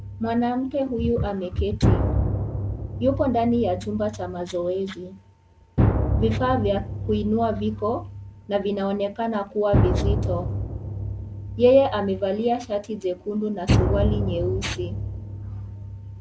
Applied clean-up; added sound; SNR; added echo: none; Drum; 2 dB; none.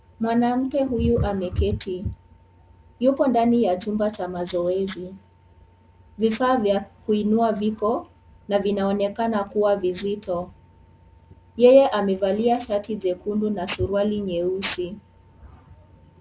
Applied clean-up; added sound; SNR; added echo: none; none; none; none.